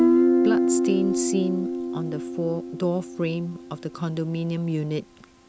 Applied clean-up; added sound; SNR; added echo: none; Guitar; -3 dB; none.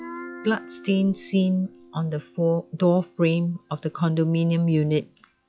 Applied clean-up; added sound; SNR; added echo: classical method log-MMSE.